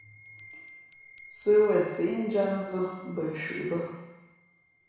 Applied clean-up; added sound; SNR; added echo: none; Bell; 16 dB; reverberation time 1.1 s.